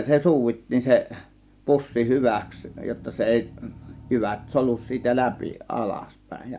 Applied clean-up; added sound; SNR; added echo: none; Engine; 19 dB; none.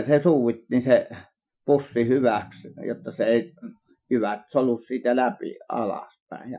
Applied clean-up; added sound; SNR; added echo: classical method Wiener filter.